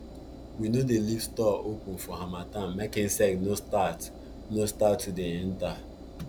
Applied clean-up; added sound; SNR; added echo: none; Engine; 14 dB; none.